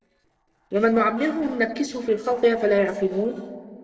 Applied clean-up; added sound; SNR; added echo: neural separator model SepFormer DNS4.